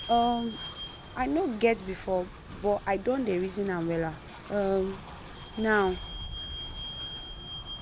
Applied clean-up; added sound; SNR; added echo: none; Squeak / Vehicle + Train; 11 dB; none.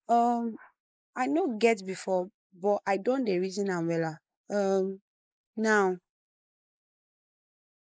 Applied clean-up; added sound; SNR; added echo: neural mask model Resemble Enhance denoiser.